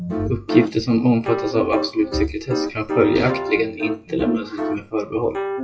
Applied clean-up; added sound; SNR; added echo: classical method WPE with log-MMSE.